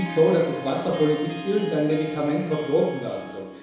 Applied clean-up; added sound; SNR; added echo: none; Harp; 13 dB; reverberation time 1.0 s.